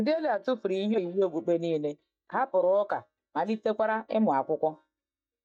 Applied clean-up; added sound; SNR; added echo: neural mask model DeepFilterNet 3.